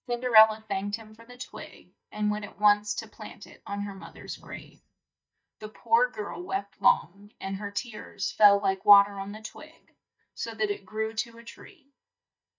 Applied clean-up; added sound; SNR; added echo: neural mask model DeepFilterNet 3.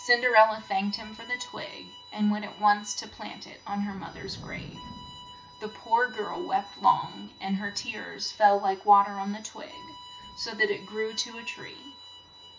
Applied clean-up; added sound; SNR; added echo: none; Thunder / Rain + Bowed string instrument; 18 dB; none.